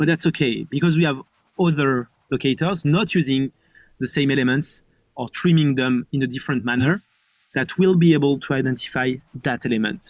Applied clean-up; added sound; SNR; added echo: neural mask model Resemble Enhance denoiser.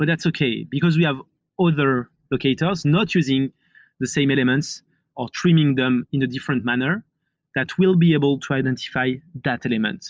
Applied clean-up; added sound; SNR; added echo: none; none; none; none.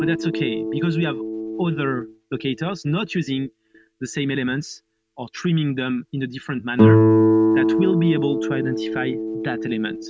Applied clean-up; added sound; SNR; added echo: neural mask model RNNoise.